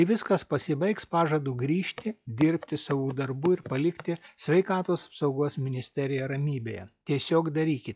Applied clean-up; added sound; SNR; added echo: classical method log-MMSE.